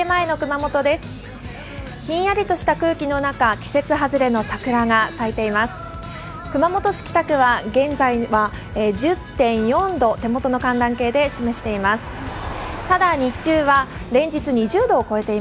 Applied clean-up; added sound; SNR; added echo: none; none; none; none.